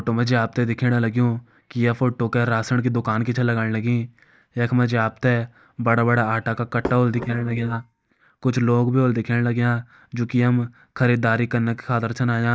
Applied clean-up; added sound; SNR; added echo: neural mask model DeepFilterNet 3.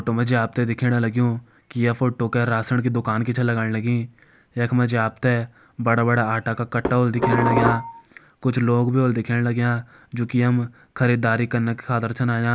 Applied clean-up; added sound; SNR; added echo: none; Dishes, pots, and pans; 2 dB; none.